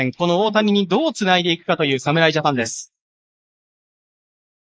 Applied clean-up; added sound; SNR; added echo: neural mask model Resemble Enhance denoiser.